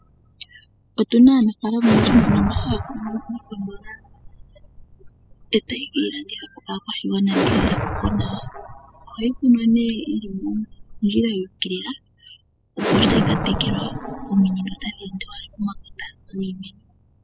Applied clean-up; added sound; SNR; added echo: classical method spectral subtraction.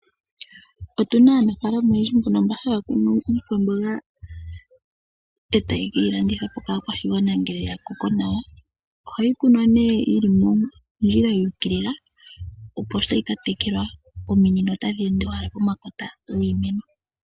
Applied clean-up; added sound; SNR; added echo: none; none; none; none.